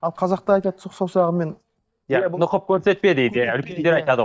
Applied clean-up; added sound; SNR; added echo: neural mask model DeepFilterNet 3.